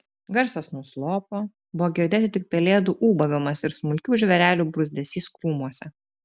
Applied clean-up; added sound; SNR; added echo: none; none; none; none.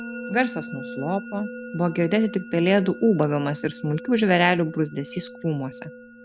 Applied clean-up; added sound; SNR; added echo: none; Bass guitar + Musical instrument; 14 dB; none.